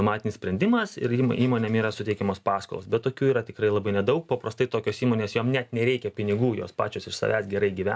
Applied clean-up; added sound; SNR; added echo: none; none; none; none.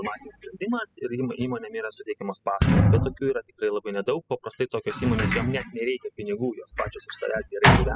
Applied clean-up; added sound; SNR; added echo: classical method spectral subtraction.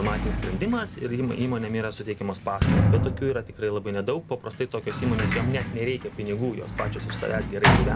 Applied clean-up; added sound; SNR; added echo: none; Sliding door; -2 dB; none.